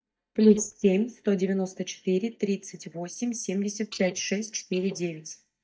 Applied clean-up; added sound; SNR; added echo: neural mask model DeepFilterNet 3.